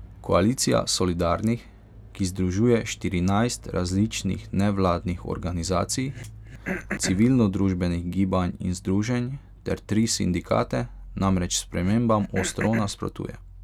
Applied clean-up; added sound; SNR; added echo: none; Cough; 11 dB; none.